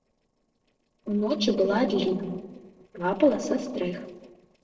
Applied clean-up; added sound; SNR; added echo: neural separator model SepFormer DNS4.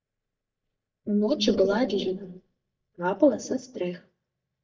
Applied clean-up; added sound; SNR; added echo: neural mask model DeepFilterNet 3.